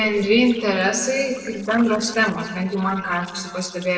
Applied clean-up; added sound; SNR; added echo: neural separator model SepFormer DNS4.